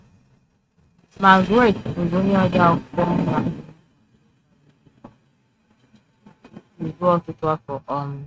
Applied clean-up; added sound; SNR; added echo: neural mask model RNNoise.